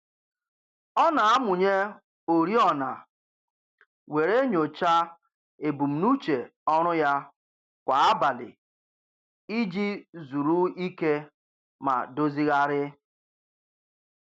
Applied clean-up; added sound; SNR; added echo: none; none; none; none.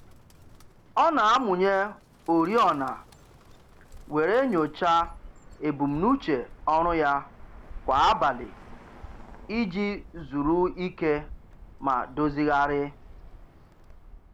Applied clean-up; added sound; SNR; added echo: none; Bird; 18 dB; none.